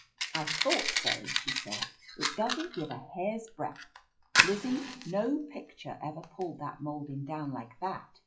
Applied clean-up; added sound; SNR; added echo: classical method WPE with log-MMSE.